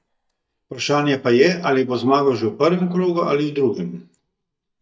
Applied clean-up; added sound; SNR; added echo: neural mask model DeepFilterNet 3.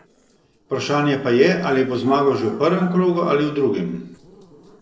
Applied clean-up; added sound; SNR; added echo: neural separator model SepFormer DNS4.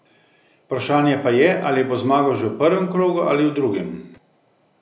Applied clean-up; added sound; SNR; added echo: none; none; none; none.